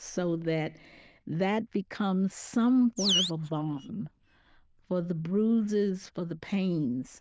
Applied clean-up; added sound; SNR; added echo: neural diffusion model UNIVERSE++.